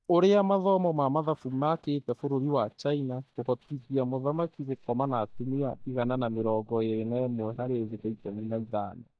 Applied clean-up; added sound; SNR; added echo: neural mask model DeepFilterNet 3.